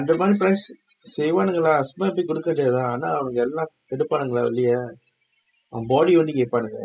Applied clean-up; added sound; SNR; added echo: classical method spectral subtraction.